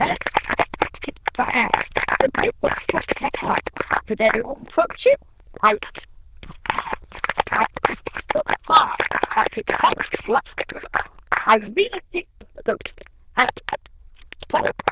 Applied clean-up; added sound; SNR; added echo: neural diffusion model UNIVERSE++.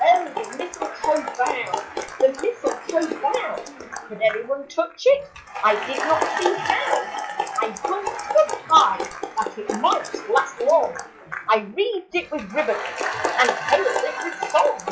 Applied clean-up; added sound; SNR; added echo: classical method log-MMSE.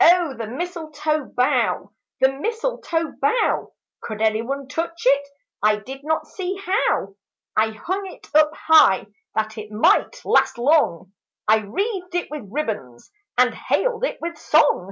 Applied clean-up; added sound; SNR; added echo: none; none; none; none.